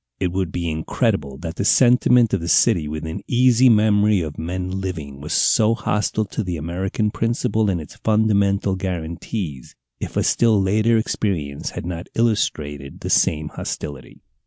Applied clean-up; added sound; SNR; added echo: none; none; none; none.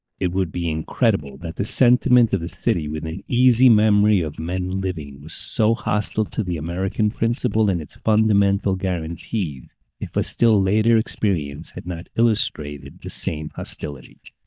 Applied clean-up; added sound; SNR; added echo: neural mask model DeepFilterNet 3.